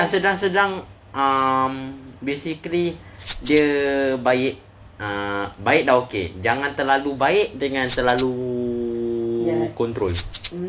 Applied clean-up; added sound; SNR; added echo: none; Rattle (instrument); 13 dB; none.